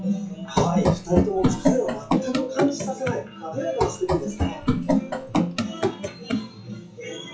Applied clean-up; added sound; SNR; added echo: classical method WPE with log-MMSE.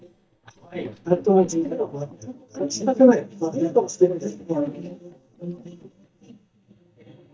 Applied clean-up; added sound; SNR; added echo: neural mask model DeepFilterNet 3.